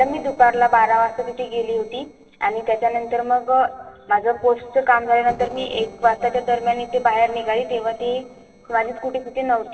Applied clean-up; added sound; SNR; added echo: neural separator model SepFormer DNS4.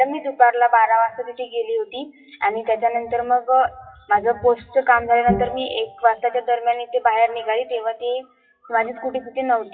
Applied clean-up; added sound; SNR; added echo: classical method WPE with log-MMSE.